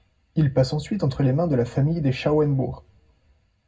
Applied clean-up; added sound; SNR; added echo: none; none; none; reverberation time 0.3 s.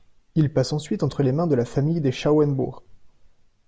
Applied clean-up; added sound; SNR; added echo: none; none; none; none.